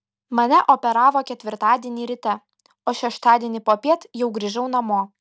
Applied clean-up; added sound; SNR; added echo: none; none; none; none.